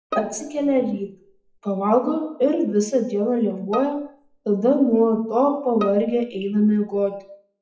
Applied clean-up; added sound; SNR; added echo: classical method WPE with log-MMSE.